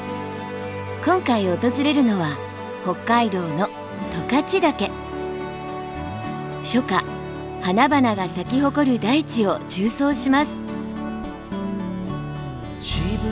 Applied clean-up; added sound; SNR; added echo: none; none; none; none.